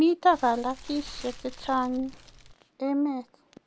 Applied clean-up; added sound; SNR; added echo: none; Fire; 17 dB; none.